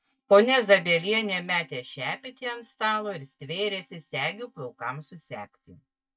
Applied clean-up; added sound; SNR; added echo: neural mask model DeepFilterNet 3.